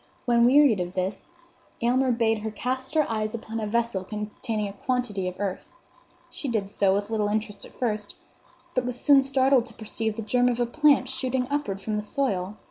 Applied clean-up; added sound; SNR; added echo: none; none; none; none.